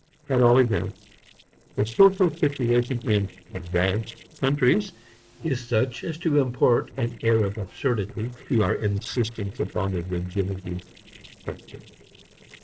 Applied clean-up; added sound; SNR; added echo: neural separator model SepFormer DNS4.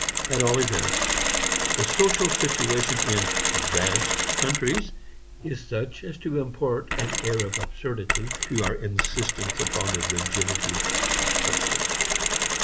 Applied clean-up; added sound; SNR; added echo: none; Mechanisms; -3 dB; none.